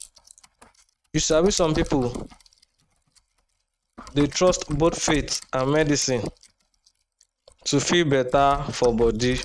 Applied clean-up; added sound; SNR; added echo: neural mask model RNNoise.